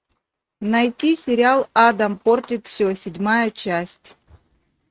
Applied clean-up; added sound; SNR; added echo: neural mask model RNNoise.